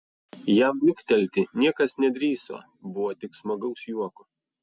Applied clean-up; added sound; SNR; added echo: none; none; none; none.